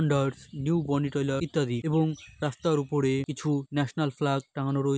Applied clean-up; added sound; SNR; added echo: none; none; none; none.